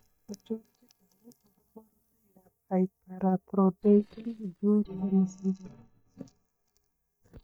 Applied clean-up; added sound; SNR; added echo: neural mask model DeepFilterNet 3.